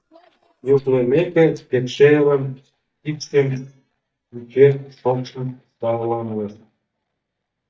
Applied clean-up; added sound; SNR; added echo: neural mask model DeepFilterNet 3.